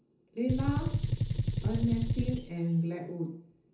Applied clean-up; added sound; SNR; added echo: none; Gunshot, gunfire; -3 dB; reverberation time 0.6 s.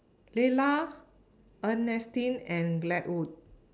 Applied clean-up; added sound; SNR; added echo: none; none; none; none.